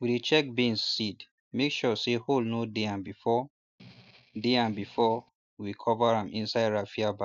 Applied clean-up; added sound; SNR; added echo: neural mask model DeepFilterNet 3.